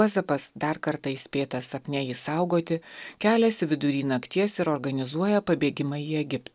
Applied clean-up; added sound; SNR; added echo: none; none; none; none.